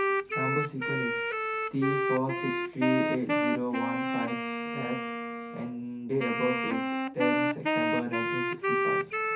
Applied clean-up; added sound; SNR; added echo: none; Wind instrument, woodwind instrument; -3 dB; reverberation time 0.3 s.